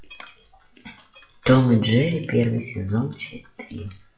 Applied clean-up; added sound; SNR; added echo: classical method WPE with log-MMSE.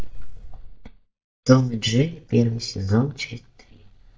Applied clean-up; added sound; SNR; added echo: neural mask model DeepFilterNet 3.